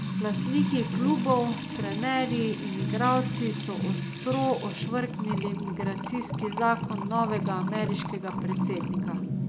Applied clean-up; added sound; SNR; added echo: none; Trickle, dribble / Water tap, faucet / Music + Tambourine; 1 dB; none.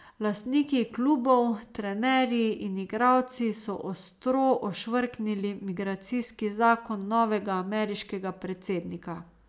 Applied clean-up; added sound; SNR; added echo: none; none; none; none.